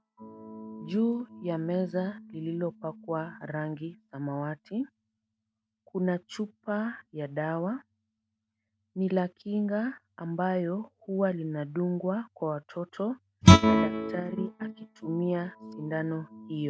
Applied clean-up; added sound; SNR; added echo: neural mask model RNNoise.